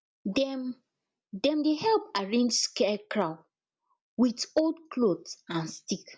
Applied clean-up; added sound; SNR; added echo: none; none; none; none.